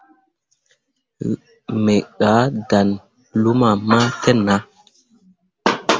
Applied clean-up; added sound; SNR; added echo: none; none; none; none.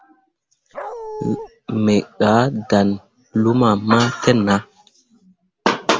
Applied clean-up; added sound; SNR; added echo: none; Dog; 11 dB; none.